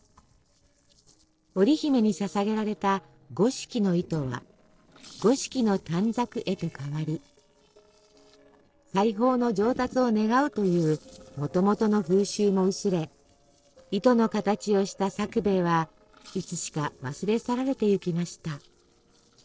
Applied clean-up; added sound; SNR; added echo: neural separator model SepFormer DNS4.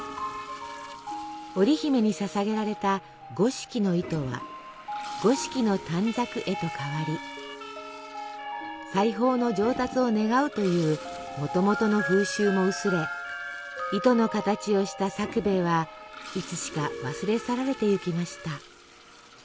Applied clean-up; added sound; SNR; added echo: none; Siren + Toilet flush; 16 dB; none.